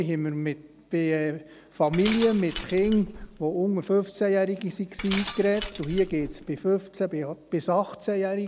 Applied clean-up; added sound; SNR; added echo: none; Glass; 0 dB; none.